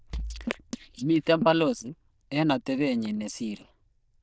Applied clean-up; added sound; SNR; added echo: neural diffusion model UNIVERSE++.